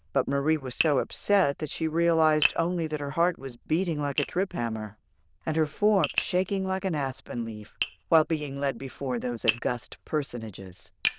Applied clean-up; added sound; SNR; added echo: neural diffusion model UNIVERSE++.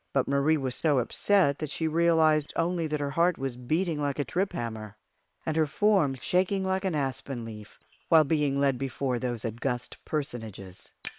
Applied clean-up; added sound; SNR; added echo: neural separator model SepFormer WHAM!.